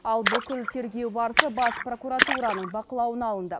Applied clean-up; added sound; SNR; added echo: none; Splash, splatter; 1 dB; none.